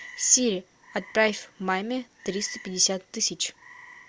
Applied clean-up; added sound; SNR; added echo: none; Frog; 20 dB; none.